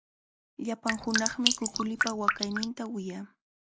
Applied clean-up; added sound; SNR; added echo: none; Drip; -3 dB; none.